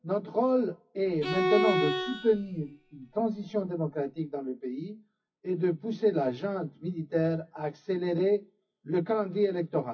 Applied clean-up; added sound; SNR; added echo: classical method WPE with log-MMSE.